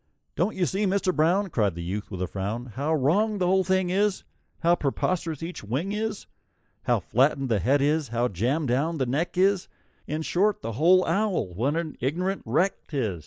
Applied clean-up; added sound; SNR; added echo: neural mask model Resemble Enhance denoiser.